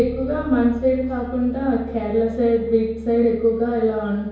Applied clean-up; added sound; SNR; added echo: none; Bass guitar; 16 dB; reverberation time 1.0 s.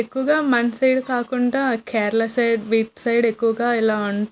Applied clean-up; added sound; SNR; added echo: none; none; none; none.